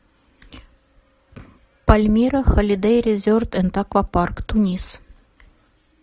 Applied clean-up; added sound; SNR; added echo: none; none; none; none.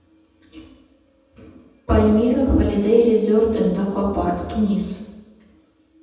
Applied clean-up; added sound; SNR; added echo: none; none; none; reverberation time 1.1 s.